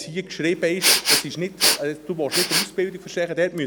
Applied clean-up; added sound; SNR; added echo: none; Respiratory sounds; -3 dB; none.